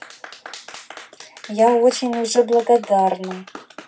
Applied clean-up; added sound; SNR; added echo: none; Clapping; 19 dB; reverberation time 0.4 s.